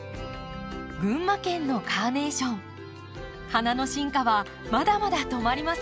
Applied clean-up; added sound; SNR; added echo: none; none; none; none.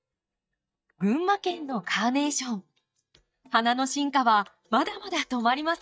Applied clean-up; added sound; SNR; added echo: neural mask model DeepFilterNet 3.